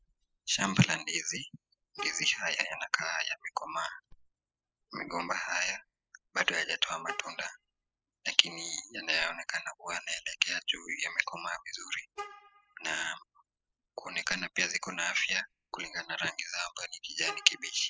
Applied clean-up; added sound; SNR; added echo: classical method spectral subtraction.